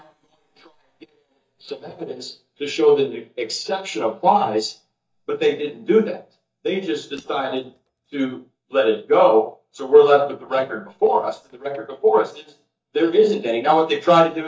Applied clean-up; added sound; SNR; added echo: neural mask model DeepFilterNet 3.